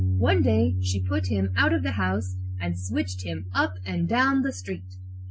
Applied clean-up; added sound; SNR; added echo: none; Bass guitar; 1 dB; none.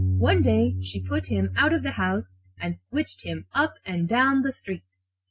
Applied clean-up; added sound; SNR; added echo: neural mask model RNNoise.